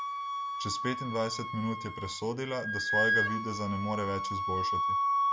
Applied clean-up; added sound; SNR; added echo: none; Wind instrument, woodwind instrument; -3 dB; none.